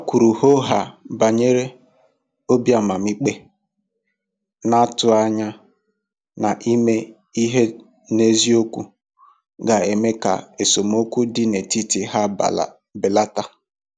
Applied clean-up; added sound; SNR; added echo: none; none; none; none.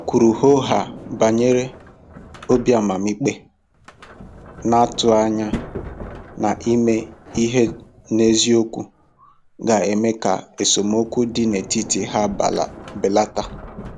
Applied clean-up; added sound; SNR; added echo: none; Sliding door; 16 dB; none.